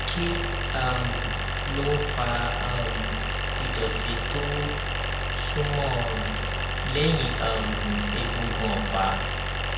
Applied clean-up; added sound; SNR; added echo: none; Idling; -3 dB; reverberation time 0.6 s.